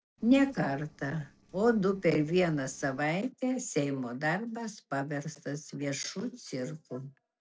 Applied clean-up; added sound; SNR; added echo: neural separator model SepFormer DNS4.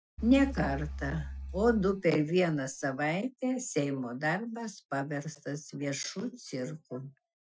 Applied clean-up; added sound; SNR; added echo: classical method Wiener filter.